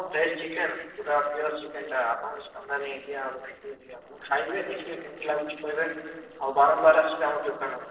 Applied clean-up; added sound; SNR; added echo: neural separator model SepFormer DNS4.